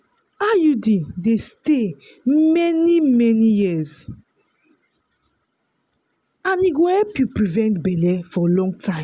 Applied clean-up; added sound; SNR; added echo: none; none; none; none.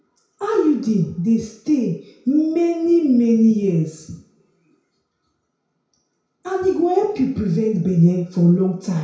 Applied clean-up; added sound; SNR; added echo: none; none; none; reverberation time 0.6 s.